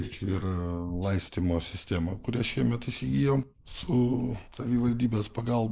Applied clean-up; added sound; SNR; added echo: neural mask model Resemble Enhance denoiser.